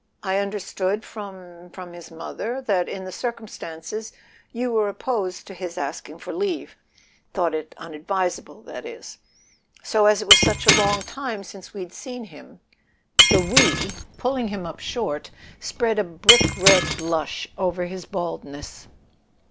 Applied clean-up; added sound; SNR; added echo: none; Shatter; -4 dB; none.